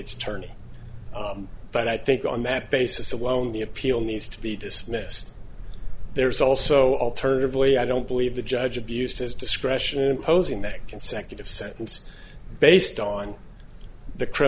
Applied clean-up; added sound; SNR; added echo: none; none; none; none.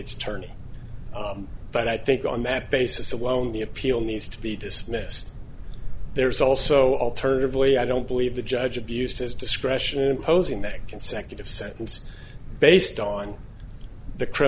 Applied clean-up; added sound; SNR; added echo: none; Boat, Water vehicle; 16 dB; none.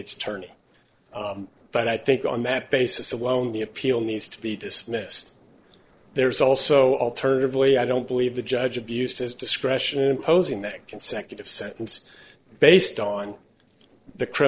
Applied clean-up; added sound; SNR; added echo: neural separator model SepFormer DNS4.